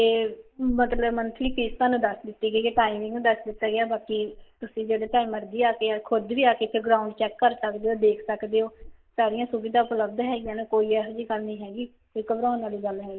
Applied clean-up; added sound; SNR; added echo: neural mask model Resemble Enhance denoiser.